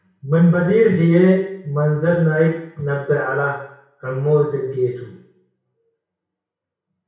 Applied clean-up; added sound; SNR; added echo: none; none; none; reverberation time 0.6 s.